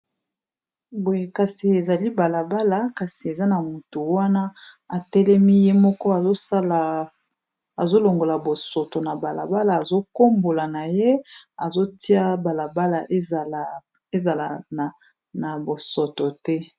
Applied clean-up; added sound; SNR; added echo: none; none; none; none.